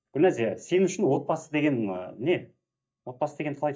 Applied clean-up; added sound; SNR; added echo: neural mask model DeepFilterNet 3.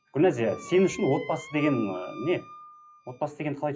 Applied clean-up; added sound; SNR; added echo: classical method WPE with log-MMSE.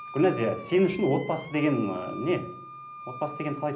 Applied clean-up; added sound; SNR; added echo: none; Wind instrument, woodwind instrument; 14 dB; reverberation time 0.5 s.